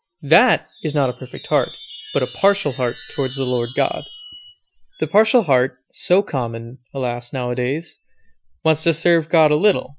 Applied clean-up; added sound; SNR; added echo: classical method Wiener filter.